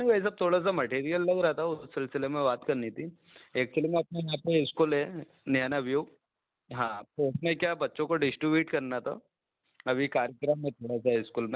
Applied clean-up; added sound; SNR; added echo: none; none; none; none.